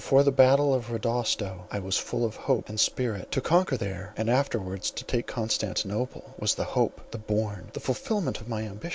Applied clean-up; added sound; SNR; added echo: none; none; none; none.